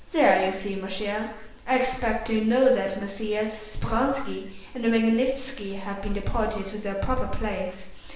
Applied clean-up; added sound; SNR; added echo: none; none; none; reverberation time 0.9 s.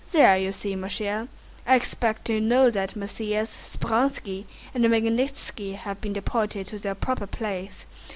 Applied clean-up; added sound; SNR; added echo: none; none; none; none.